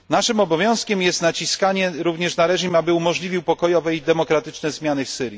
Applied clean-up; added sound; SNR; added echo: none; none; none; none.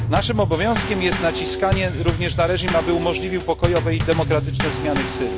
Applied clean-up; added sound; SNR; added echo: none; Bass drum / Snare drum / Drum kit; 2 dB; none.